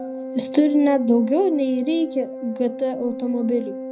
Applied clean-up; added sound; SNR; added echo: none; Organ; 10 dB; reverberation time 0.4 s.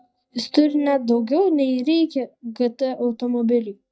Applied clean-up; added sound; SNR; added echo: neural mask model DeepFilterNet 3.